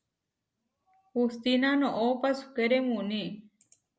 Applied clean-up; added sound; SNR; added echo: none; none; none; none.